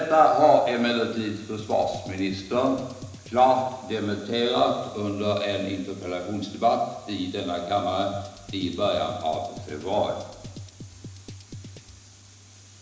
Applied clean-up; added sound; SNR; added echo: none; Drum kit; 17 dB; reverberation time 1.0 s.